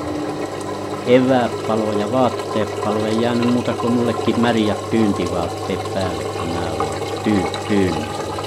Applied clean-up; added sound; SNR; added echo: none; Engine; 4 dB; none.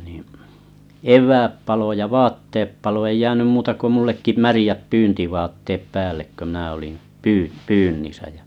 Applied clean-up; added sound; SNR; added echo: none; none; none; none.